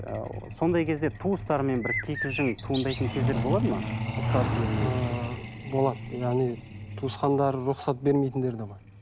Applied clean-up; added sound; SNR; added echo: none; Bird + Truck; 4 dB; none.